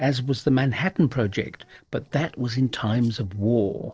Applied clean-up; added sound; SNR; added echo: neural separator model SepFormer DNS4.